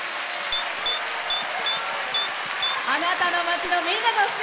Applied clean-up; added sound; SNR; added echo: none; Typing; 6 dB; none.